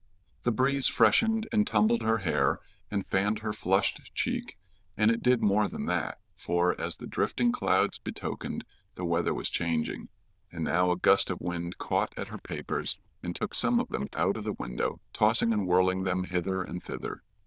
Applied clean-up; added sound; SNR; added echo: neural diffusion model UNIVERSE++.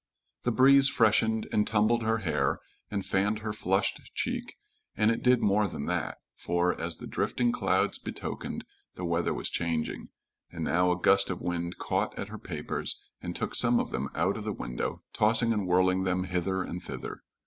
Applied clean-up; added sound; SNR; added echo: none; none; none; none.